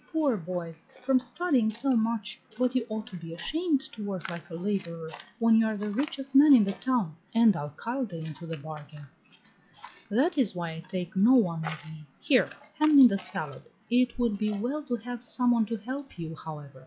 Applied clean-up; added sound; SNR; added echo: classical method log-MMSE.